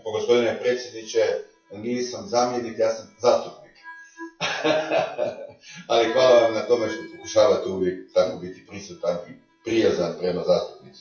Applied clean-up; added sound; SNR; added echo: classical method WPE with log-MMSE.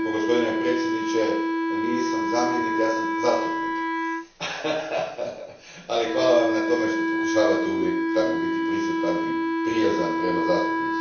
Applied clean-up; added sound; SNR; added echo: none; Wind instrument, woodwind instrument; -2 dB; reverberation time 0.7 s.